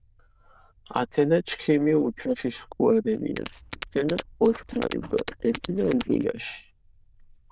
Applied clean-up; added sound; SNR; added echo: neural diffusion model UNIVERSE++.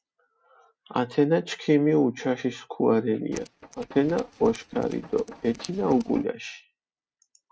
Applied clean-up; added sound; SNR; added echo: neural mask model RNNoise.